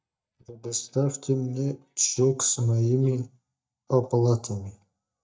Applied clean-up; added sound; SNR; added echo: neural mask model DeepFilterNet 3.